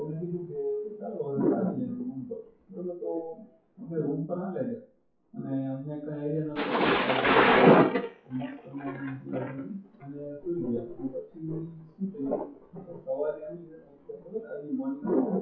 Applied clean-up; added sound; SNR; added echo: classical method WPE with log-MMSE.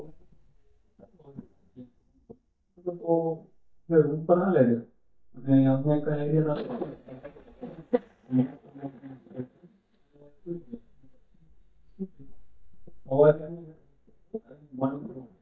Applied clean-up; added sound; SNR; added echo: neural mask model DeepFilterNet 3.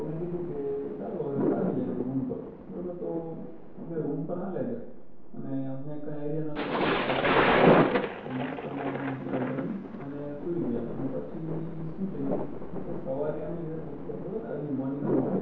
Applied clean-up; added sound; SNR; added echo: none; Thunder; -3 dB; reverberation time 1.0 s.